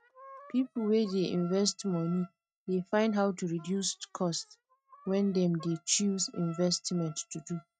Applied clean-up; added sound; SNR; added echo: neural mask model RNNoise.